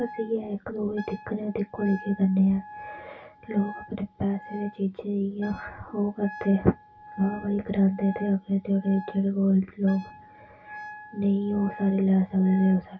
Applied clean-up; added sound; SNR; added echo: none; Wind instrument, woodwind instrument; 18 dB; reverberation time 0.1 s.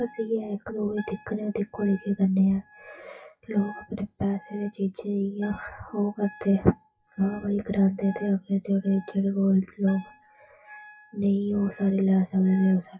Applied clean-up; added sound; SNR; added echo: classical method WPE with log-MMSE.